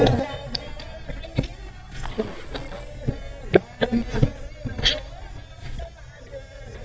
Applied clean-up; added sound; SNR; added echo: neural mask model DeepFilterNet 3.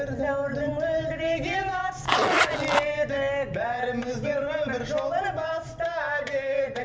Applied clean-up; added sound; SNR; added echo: none; Zipper (clothing); -3 dB; reverberation time 0.8 s.